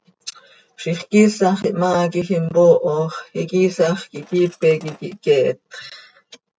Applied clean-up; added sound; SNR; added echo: neural mask model RNNoise.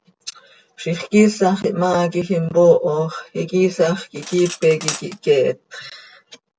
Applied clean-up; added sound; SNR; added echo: none; Cutlery, silverware; 16 dB; none.